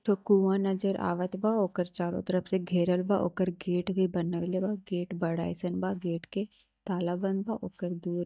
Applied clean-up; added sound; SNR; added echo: neural mask model DeepFilterNet 3.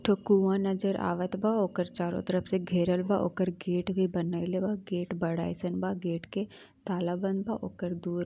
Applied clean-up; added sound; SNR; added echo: none; none; none; none.